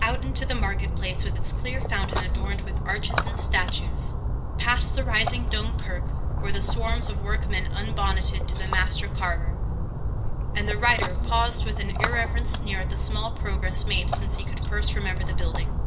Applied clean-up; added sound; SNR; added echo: none; Splash, splatter; -4 dB; reverberation time 0.4 s.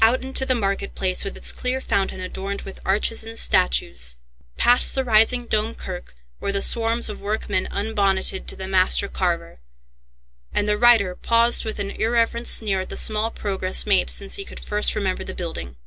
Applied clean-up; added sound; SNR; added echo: none; none; none; none.